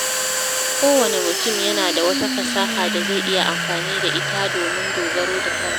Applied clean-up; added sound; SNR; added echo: none; Domestic sounds, home sounds; -1 dB; none.